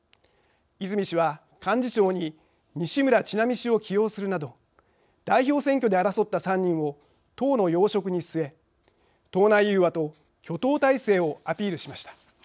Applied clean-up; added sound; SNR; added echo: none; none; none; none.